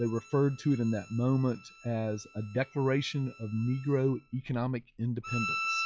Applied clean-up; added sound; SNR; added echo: classical method log-MMSE.